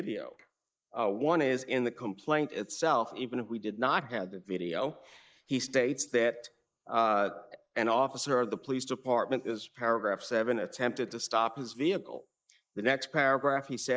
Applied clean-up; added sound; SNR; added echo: neural mask model Resemble Enhance denoiser.